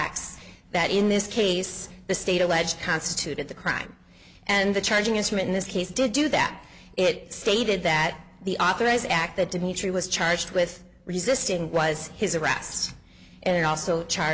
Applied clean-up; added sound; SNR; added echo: none; none; none; none.